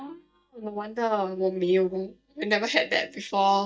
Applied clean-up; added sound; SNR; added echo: neural mask model DeepFilterNet 3.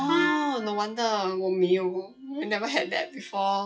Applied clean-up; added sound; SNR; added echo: classical method WPE with log-MMSE.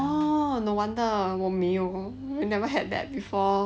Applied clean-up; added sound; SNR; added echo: none; none; none; none.